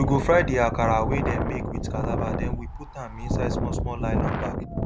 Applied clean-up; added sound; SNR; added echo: none; Wind; -1 dB; none.